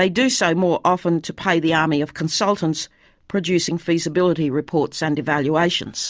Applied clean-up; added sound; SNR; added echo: none; none; none; none.